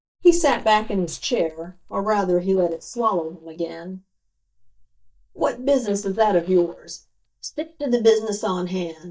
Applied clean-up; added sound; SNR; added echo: neural mask model DeepFilterNet 3.